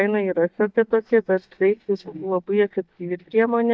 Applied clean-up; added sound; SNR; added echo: neural mask model DeepFilterNet 3.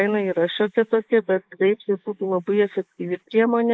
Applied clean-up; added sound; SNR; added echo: neural mask model Resemble Enhance denoiser.